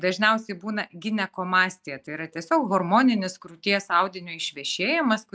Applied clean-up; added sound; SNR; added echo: none; none; none; none.